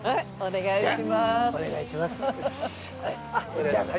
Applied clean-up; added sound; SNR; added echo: none; none; none; none.